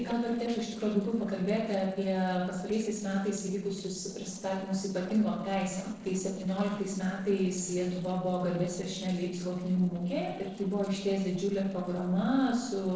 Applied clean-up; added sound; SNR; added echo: neural separator model SepFormer DNS4.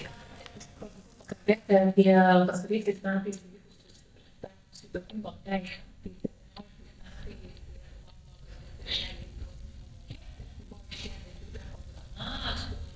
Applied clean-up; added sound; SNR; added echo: neural mask model DeepFilterNet 3.